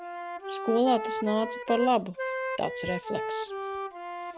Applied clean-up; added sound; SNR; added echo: none; Wind instrument, woodwind instrument; 5 dB; none.